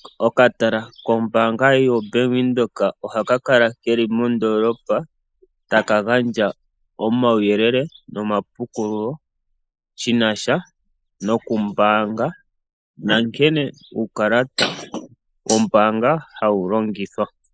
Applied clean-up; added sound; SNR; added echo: neural mask model Resemble Enhance denoiser.